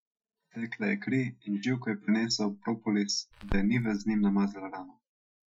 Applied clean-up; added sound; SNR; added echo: classical method Wiener filter.